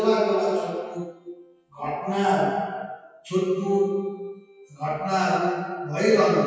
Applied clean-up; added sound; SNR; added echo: classical method WPE with log-MMSE.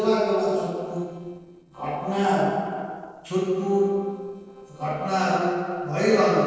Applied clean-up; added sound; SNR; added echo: neural separator model SepFormer DNS4.